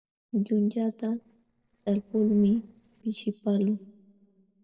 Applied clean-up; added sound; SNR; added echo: neural separator model SepFormer DNS4.